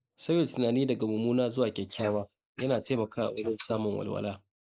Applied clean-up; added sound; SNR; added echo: neural mask model Resemble Enhance denoiser.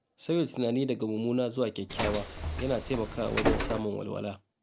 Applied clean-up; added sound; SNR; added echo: none; Bus; 1 dB; none.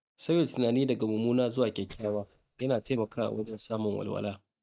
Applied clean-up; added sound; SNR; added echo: neural mask model DeepFilterNet 3.